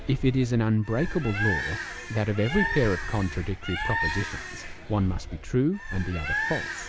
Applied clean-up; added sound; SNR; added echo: none; Bird; 5 dB; none.